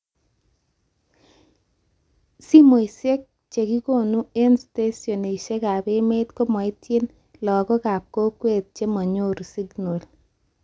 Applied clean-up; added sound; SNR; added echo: none; none; none; none.